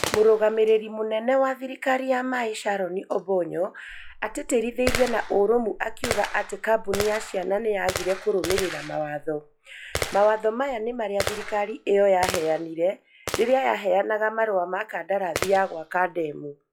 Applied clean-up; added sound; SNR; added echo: classical method log-MMSE.